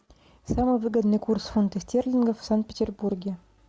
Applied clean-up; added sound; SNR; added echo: none; none; none; none.